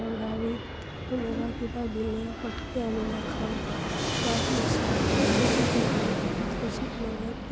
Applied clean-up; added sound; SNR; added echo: none; Fixed-wing aircraft, airplane; -5 dB; none.